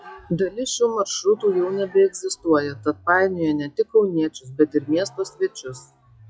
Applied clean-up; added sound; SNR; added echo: classical method log-MMSE.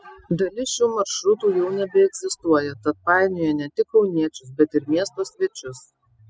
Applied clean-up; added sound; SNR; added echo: classical method spectral subtraction.